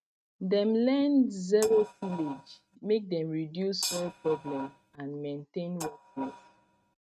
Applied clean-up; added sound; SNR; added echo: neural mask model RNNoise.